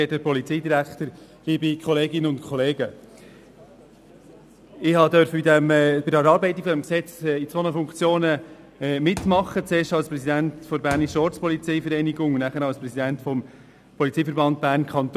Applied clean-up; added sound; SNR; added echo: none; Thump, thud; 18 dB; none.